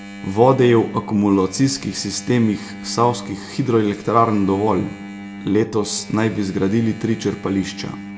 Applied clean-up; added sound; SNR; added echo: none; Engine; 15 dB; reverberation time 0.3 s.